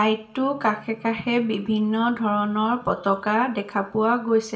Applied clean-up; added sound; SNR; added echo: none; none; none; reverberation time 0.5 s.